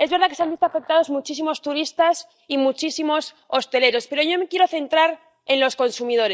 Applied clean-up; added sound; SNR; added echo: neural mask model DeepFilterNet 3.